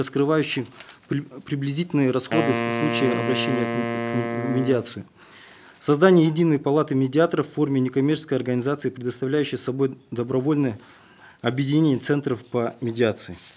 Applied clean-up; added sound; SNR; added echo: none; Wind instrument, woodwind instrument; 4 dB; none.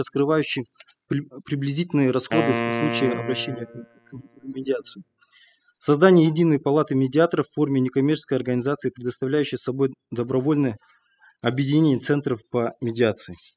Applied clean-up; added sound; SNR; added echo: classical method spectral subtraction.